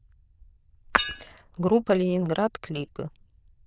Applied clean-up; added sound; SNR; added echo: neural diffusion model UNIVERSE++.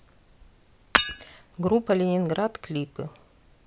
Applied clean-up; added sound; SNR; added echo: none; Shatter / Hammer; 1 dB; none.